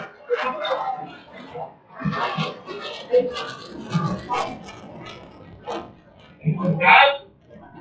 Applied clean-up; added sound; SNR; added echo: classical method WPE with log-MMSE.